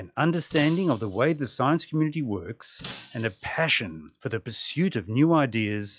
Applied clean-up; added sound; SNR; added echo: classical method log-MMSE.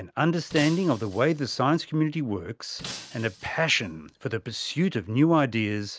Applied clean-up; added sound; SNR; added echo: none; Shatter; 18 dB; none.